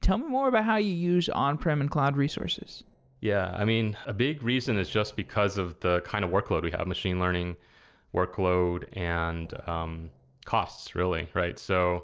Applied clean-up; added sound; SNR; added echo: neural separator model SepFormer DNS4.